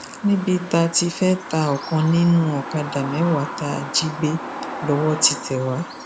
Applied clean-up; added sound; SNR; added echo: none; Bird vocalization, bird call, bird song; 11 dB; none.